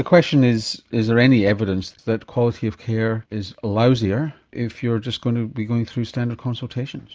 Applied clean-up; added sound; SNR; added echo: none; none; none; none.